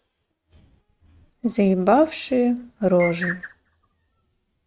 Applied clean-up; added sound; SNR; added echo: neural mask model RNNoise.